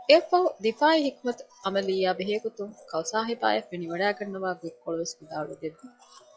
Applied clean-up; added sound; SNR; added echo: classical method log-MMSE.